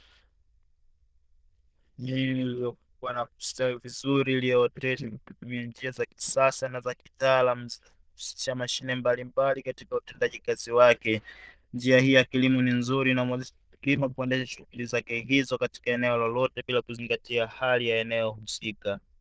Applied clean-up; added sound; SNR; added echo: neural diffusion model UNIVERSE++.